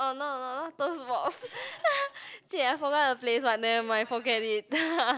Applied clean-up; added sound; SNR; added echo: none; none; none; none.